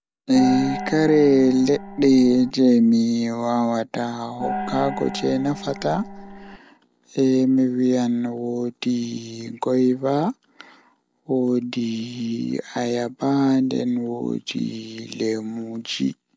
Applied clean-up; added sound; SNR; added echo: none; Gong; 10 dB; none.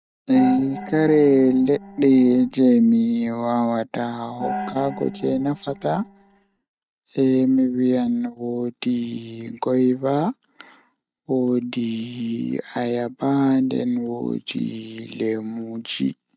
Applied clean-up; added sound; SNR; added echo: neural mask model RNNoise.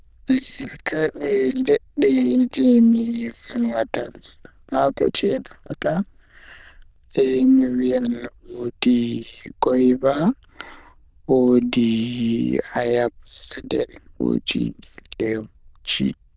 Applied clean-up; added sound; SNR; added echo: neural diffusion model UNIVERSE++.